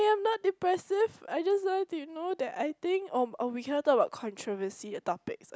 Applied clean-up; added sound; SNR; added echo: none; none; none; none.